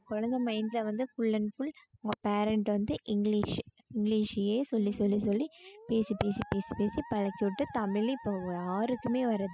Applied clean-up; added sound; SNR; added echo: classical method spectral subtraction.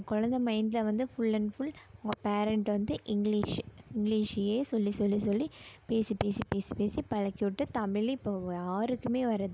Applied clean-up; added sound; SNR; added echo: none; none; none; none.